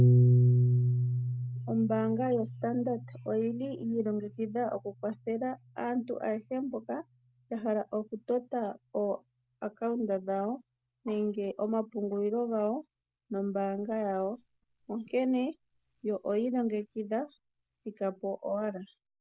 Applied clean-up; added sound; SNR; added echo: none; Piano; 1 dB; none.